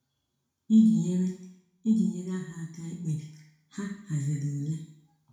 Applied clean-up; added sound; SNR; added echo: none; none; none; reverberation time 0.6 s.